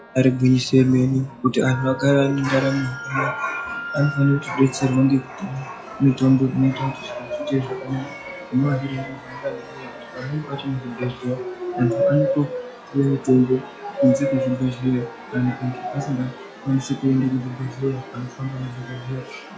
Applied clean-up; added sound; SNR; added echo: classical method log-MMSE.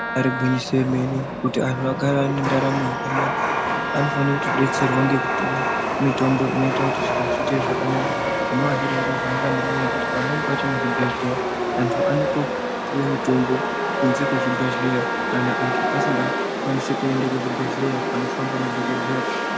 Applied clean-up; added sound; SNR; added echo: none; Chatter / Subway, metro, underground + Wind instrument, woodwind instrument; -1 dB; none.